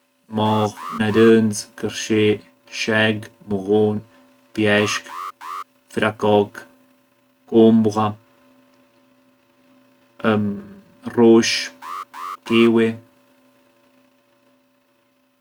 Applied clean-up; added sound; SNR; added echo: none; Alarm; 14 dB; none.